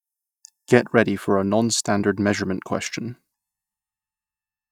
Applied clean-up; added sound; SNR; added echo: neural mask model DeepFilterNet 3.